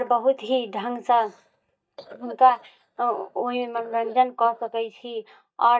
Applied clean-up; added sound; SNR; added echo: neural mask model DeepFilterNet 3.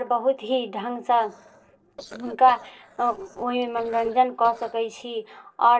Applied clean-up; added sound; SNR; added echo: neural separator model SepFormer DNS4.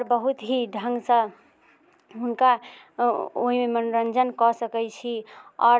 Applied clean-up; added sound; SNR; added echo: none; none; none; none.